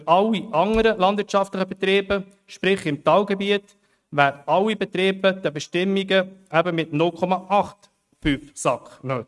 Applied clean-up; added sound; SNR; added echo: neural mask model RNNoise.